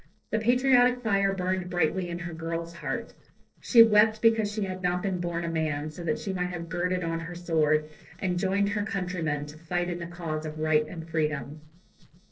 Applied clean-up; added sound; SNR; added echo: neural separator model SepFormer DNS4.